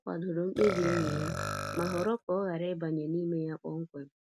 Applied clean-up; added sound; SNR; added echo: none; Burping, eructation; 5 dB; none.